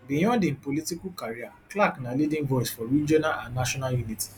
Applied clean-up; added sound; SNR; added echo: none; none; none; none.